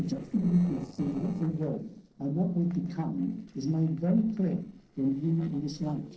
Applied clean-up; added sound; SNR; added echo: neural separator model SepFormer DNS4.